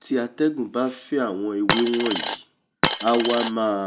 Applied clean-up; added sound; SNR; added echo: none; Coin (dropping); 1 dB; none.